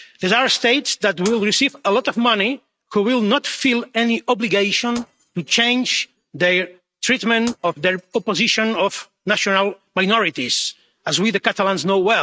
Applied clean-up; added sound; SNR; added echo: neural mask model RNNoise.